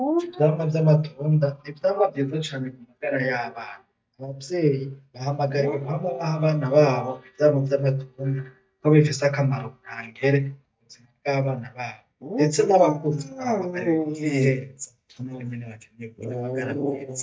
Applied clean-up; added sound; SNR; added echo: neural mask model DeepFilterNet 3.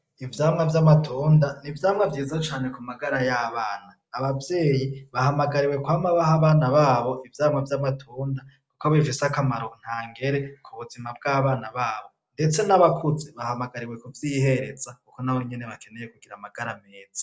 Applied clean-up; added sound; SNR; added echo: none; none; none; none.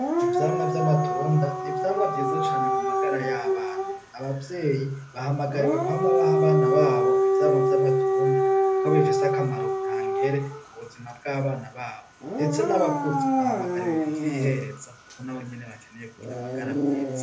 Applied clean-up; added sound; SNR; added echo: none; Siren / Dog; -3 dB; reverberation time 0.3 s.